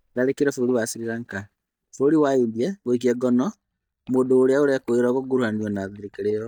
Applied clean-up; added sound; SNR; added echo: neural mask model DeepFilterNet 3.